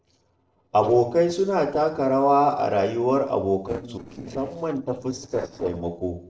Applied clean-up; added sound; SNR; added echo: neural separator model SepFormer DNS4.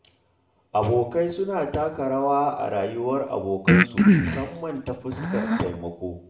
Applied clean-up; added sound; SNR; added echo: none; Breathing; -3 dB; reverberation time 0.5 s.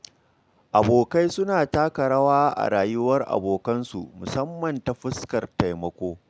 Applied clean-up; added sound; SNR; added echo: none; none; none; none.